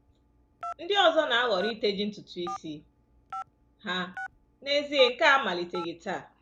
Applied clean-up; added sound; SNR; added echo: none; Telephone; 15 dB; none.